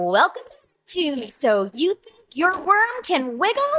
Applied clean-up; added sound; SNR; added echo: neural mask model DeepFilterNet 3.